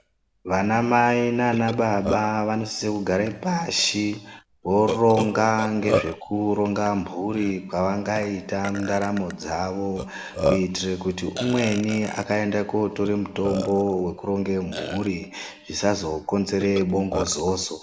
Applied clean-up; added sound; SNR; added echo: none; Burping, eructation; 10 dB; none.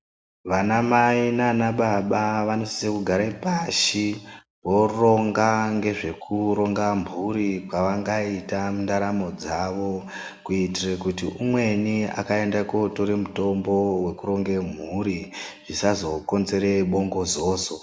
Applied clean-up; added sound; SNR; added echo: none; none; none; none.